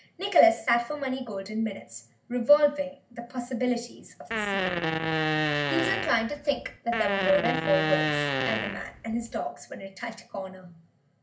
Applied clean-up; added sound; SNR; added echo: none; Fart; 0 dB; reverberation time 0.3 s.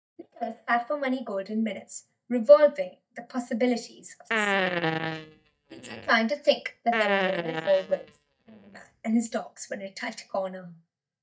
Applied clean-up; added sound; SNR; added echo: neural mask model DeepFilterNet 3.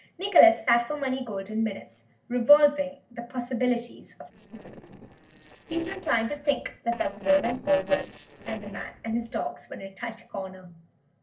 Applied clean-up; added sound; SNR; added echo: neural separator model SepFormer DNS4.